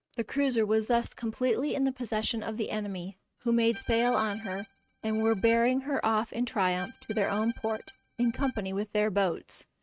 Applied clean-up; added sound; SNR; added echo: neural mask model RNNoise.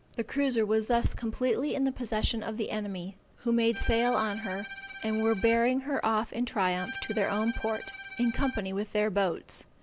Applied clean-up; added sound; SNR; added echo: none; Bowed string instrument; 14 dB; none.